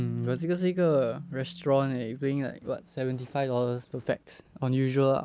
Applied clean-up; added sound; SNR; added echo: none; Keyboard (musical); 18 dB; none.